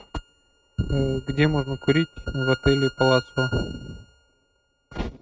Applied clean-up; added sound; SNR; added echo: neural mask model RNNoise.